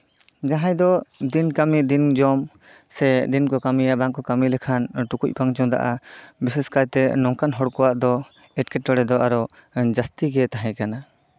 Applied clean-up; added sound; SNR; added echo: none; none; none; none.